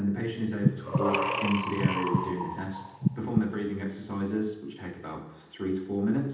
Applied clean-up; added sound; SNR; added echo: none; Breathing; -2 dB; reverberation time 0.8 s.